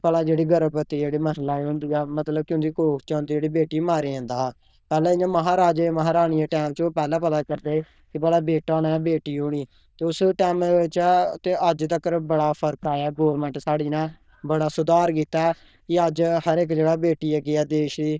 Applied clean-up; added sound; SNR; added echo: neural diffusion model UNIVERSE++.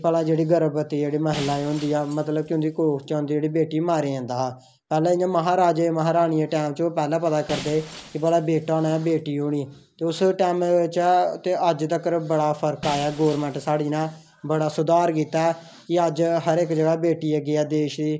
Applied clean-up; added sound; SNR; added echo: none; Shatter; 19 dB; none.